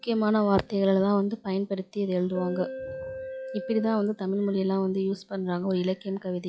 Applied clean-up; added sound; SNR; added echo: classical method log-MMSE.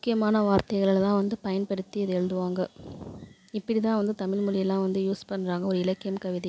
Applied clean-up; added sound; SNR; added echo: none; none; none; none.